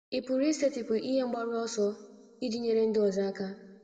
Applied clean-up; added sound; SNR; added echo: none; none; none; reverberation time 1.2 s.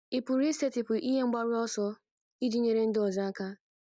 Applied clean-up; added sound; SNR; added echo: none; none; none; none.